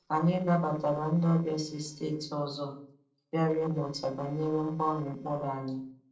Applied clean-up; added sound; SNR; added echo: neural separator model SepFormer DNS4.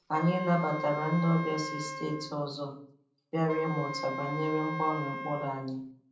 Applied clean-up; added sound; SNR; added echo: none; Wind instrument, woodwind instrument; 7 dB; reverberation time 0.6 s.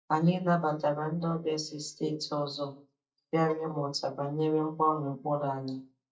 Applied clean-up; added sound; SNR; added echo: neural mask model DeepFilterNet 3.